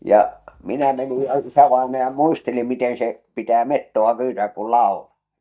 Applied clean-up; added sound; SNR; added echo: neural mask model DeepFilterNet 3.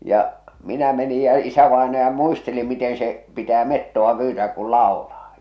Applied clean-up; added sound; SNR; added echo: none; none; none; none.